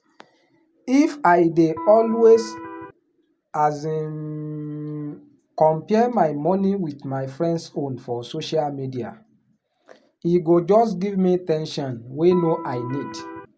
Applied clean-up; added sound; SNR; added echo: none; Electric guitar; 11 dB; none.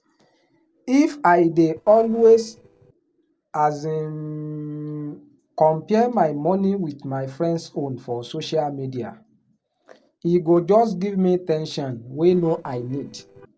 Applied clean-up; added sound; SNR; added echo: neural separator model SepFormer DNS4.